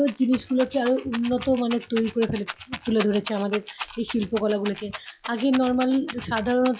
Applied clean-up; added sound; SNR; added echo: classical method log-MMSE.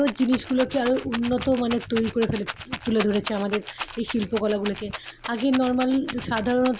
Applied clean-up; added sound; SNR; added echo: none; Rattle; 12 dB; none.